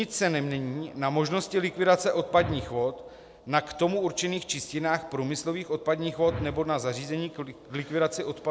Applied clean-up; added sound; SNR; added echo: none; Whoosh, swoosh, swish; 14 dB; none.